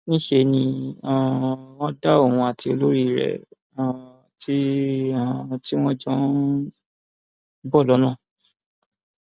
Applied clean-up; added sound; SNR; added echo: none; none; none; none.